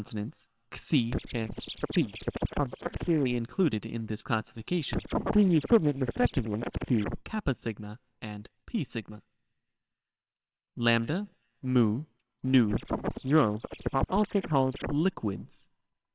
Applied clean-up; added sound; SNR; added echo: neural separator model SepFormer WHAMR!.